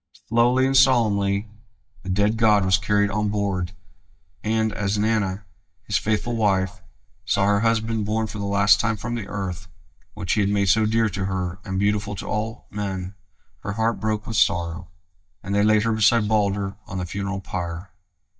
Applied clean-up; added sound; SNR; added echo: neural mask model DeepFilterNet 3.